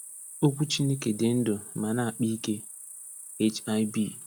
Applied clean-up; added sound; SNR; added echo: none; Cricket; 15 dB; none.